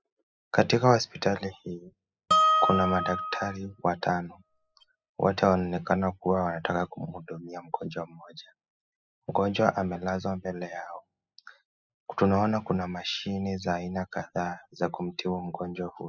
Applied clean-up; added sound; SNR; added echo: classical method spectral subtraction.